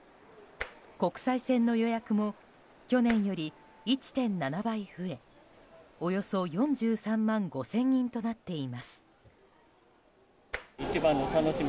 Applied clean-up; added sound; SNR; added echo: none; Tap; 12 dB; none.